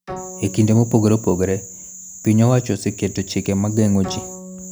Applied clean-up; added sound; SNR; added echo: none; Bowed string instrument; 19 dB; none.